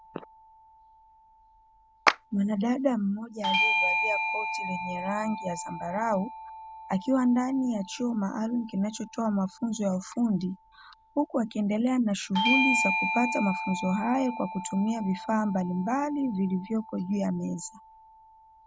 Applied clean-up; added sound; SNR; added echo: none; Clapping + Bell / Doorbell; 4 dB; none.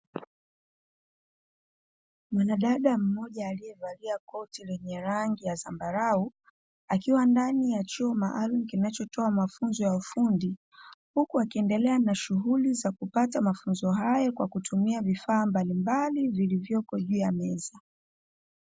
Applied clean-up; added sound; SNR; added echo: none; none; none; none.